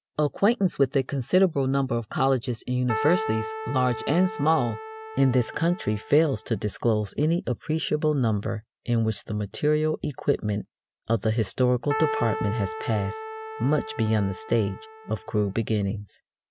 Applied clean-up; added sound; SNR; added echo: none; Keyboard (musical); 9 dB; none.